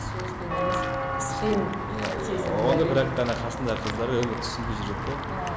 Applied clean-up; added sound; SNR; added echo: none; Walk, footsteps / Bell; 2 dB; none.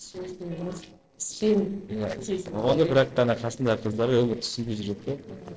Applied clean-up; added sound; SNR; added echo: neural separator model SepFormer DNS4.